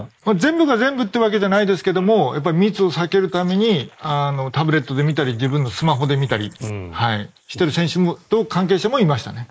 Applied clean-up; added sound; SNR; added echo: neural mask model Resemble Enhance denoiser.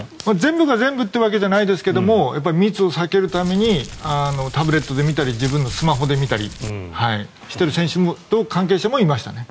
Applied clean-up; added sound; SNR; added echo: none; Crumpling, crinkling; 15 dB; none.